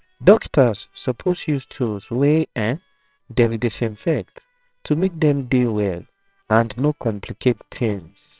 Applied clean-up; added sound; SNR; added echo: neural separator model SepFormer WHAMR!.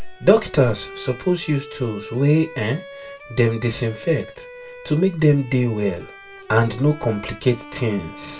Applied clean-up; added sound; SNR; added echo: none; Bowed string instrument; 18 dB; reverberation time 0.2 s.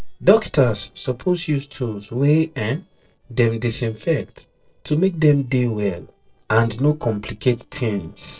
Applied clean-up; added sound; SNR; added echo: neural separator model SepFormer DNS4.